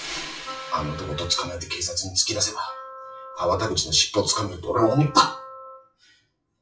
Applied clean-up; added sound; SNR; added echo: classical method WPE with log-MMSE.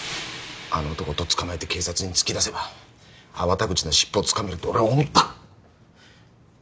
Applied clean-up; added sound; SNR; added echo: none; none; none; none.